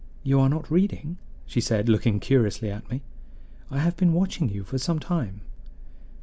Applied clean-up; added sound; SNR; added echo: none; none; none; none.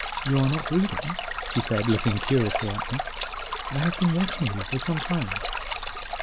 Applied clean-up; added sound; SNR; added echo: none; Stream; 2 dB; none.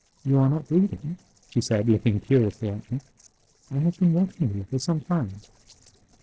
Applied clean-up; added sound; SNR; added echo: neural separator model SepFormer DNS4.